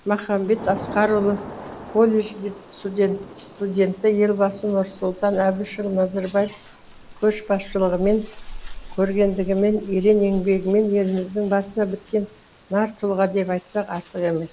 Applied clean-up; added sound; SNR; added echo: none; Thunder / Rain + Rain; 16 dB; none.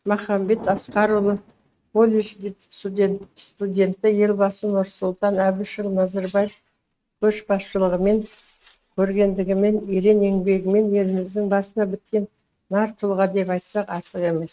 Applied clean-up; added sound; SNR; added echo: neural mask model RNNoise.